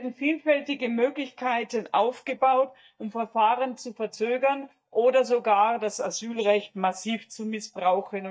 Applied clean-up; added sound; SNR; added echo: neural mask model DeepFilterNet 3.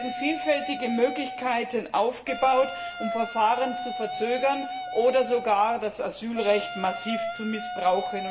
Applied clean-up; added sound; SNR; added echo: none; Wind instrument, woodwind instrument; 8 dB; reverberation time 1.9 s.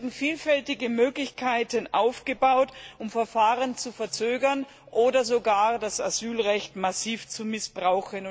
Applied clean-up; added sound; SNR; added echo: none; none; none; none.